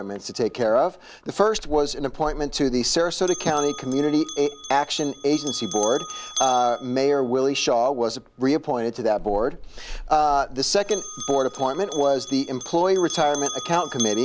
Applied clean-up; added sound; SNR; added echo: none; Bell; 13 dB; none.